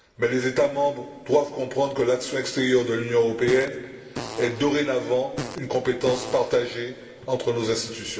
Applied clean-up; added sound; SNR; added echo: none; Fart; 12 dB; reverberation time 2.6 s.